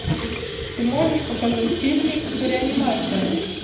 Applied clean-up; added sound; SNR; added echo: none; Sink (filling or washing) / Water tap, faucet; 2 dB; reverberation time 0.8 s.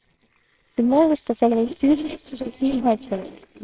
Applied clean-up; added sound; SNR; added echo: neural separator model SepFormer WHAMR!.